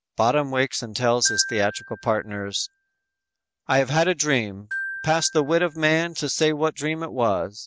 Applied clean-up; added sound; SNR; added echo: none; Glockenspiel; 14 dB; none.